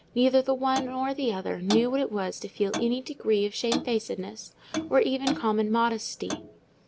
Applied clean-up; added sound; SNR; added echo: none; Clock; 11 dB; none.